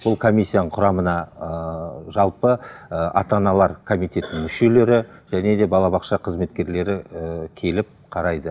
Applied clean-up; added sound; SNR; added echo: none; none; none; none.